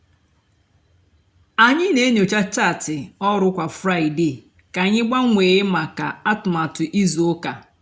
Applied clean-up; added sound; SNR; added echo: none; none; none; none.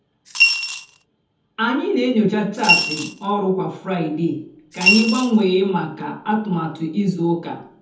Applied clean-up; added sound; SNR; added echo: none; Coin (dropping) / Glass; -1 dB; reverberation time 0.7 s.